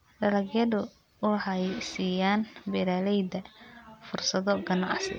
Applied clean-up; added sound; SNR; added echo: none; none; none; none.